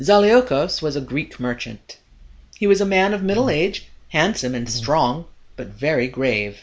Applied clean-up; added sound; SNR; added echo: none; Buzz; 15 dB; none.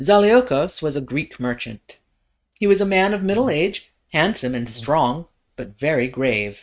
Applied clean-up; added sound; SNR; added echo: neural mask model RNNoise.